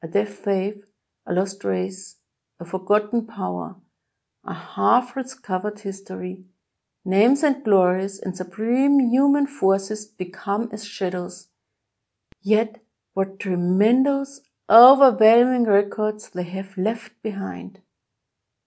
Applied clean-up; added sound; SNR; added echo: none; none; none; none.